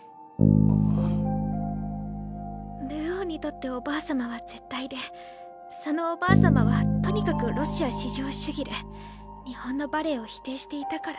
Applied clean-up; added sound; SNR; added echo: none; Bass guitar; -4 dB; none.